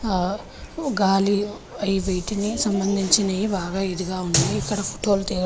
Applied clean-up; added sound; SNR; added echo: none; none; none; none.